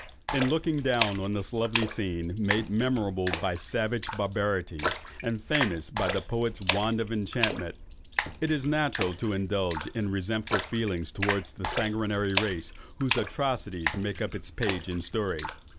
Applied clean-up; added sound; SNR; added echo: none; Splash, splatter; 3 dB; none.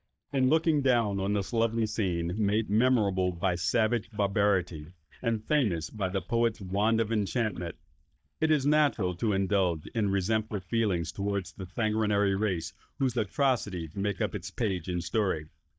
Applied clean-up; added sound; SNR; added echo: neural mask model DeepFilterNet 3.